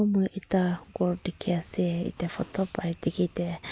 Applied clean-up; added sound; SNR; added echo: none; none; none; none.